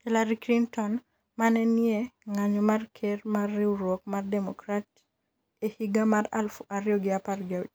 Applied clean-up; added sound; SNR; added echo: none; none; none; none.